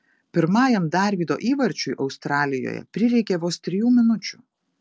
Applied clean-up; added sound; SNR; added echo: none; none; none; none.